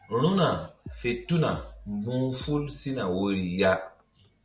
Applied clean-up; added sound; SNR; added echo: none; Bass drum; 16 dB; none.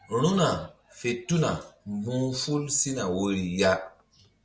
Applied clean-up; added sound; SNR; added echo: none; none; none; none.